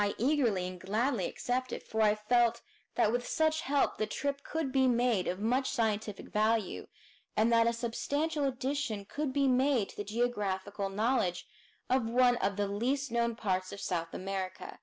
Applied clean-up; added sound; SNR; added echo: none; none; none; none.